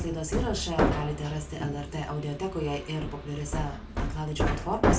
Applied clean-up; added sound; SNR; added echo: none; Hammer; -2 dB; reverberation time 0.2 s.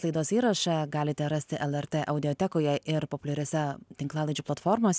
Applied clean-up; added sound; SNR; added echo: none; none; none; none.